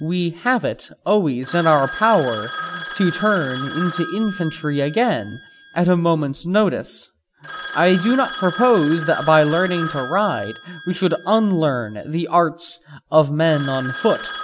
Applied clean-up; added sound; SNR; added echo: none; Telephone; 13 dB; none.